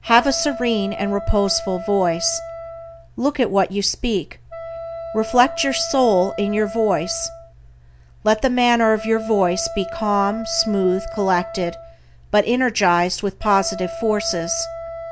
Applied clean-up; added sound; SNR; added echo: none; Wind instrument, woodwind instrument; 12 dB; none.